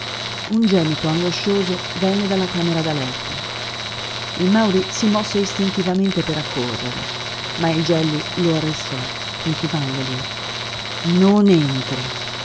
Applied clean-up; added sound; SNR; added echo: none; Tools; 6 dB; none.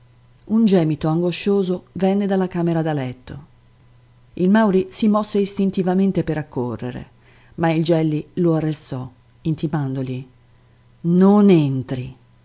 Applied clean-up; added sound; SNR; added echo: none; none; none; none.